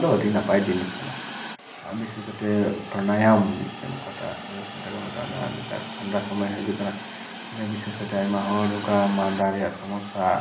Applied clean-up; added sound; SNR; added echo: none; Hiss; 11 dB; reverberation time 0.5 s.